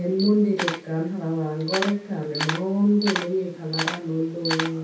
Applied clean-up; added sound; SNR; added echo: none; Camera; 8 dB; reverberation time 0.7 s.